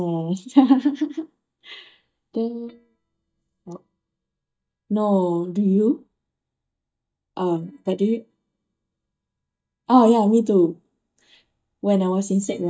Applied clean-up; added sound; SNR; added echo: neural mask model DeepFilterNet 3.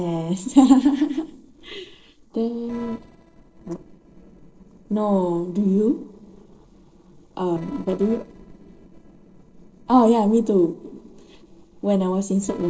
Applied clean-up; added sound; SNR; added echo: neural separator model SepFormer DNS4.